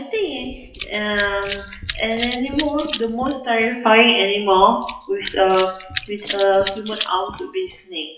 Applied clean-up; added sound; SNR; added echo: classical method WPE with log-MMSE.